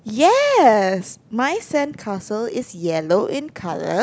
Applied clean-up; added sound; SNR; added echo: none; none; none; none.